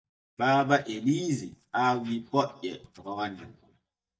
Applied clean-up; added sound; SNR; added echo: neural mask model DeepFilterNet 3.